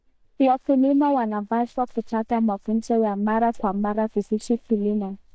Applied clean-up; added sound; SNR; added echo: neural mask model DeepFilterNet 3.